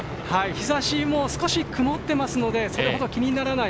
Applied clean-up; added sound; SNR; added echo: none; Guitar; 17 dB; none.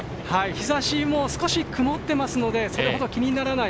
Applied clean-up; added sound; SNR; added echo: none; none; none; none.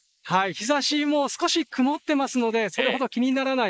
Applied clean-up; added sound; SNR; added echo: neural mask model Resemble Enhance denoiser.